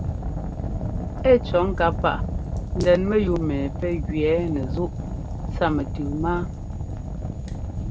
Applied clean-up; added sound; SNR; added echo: none; Fire; 3 dB; none.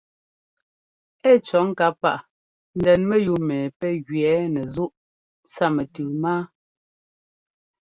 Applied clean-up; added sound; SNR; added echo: none; none; none; none.